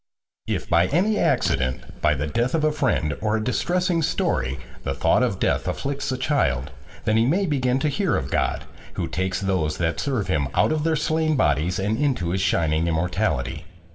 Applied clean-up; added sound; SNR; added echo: none; Fart; 17 dB; reverberation time 1.4 s.